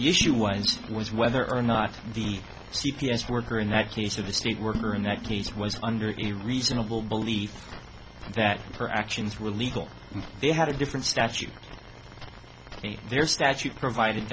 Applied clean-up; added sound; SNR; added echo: none; Dishes, pots, and pans; 13 dB; none.